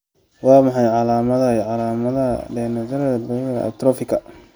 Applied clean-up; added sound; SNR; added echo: none; none; none; none.